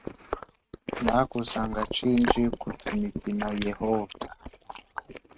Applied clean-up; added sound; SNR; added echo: neural mask model RNNoise.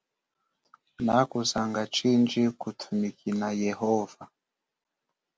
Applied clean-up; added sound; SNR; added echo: none; none; none; none.